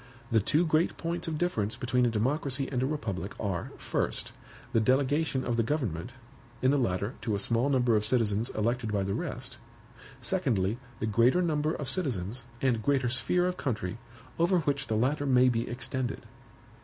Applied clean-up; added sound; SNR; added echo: none; none; none; none.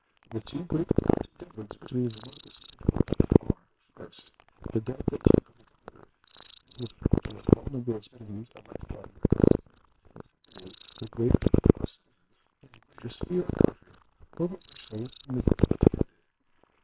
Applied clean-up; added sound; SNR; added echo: neural separator model SepFormer WHAMR!.